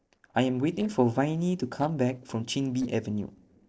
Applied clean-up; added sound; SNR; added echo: neural separator model SepFormer DNS4.